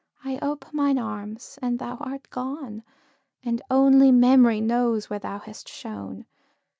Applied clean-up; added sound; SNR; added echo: none; none; none; none.